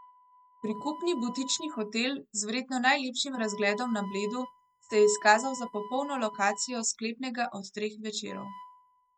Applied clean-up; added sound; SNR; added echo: neural mask model RNNoise.